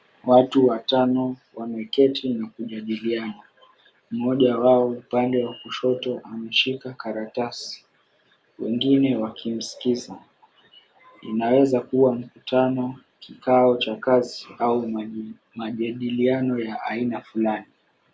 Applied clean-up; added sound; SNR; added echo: none; none; none; none.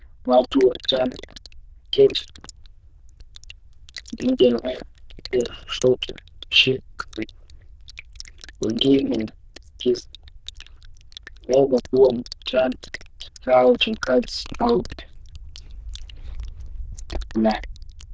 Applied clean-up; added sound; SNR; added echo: neural diffusion model UNIVERSE++.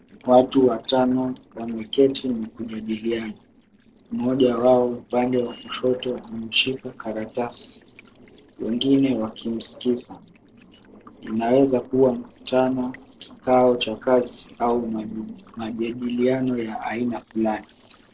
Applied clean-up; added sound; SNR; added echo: neural separator model SepFormer DNS4.